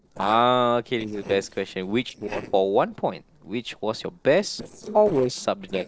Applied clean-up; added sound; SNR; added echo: neural separator model SepFormer DNS4.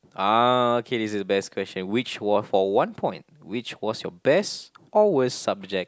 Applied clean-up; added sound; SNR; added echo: none; none; none; none.